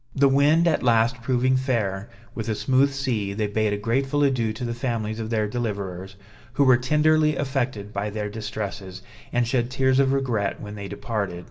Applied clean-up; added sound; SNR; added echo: none; none; none; reverberation time 0.3 s.